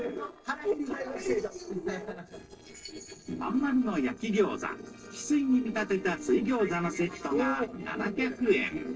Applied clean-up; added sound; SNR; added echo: neural separator model SepFormer DNS4.